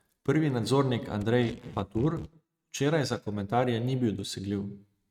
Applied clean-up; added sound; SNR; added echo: neural mask model RNNoise.